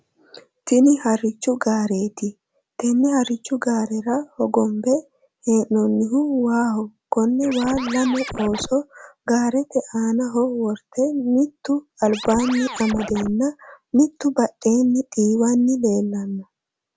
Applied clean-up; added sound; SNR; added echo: none; Scratching (performance technique); 11 dB; none.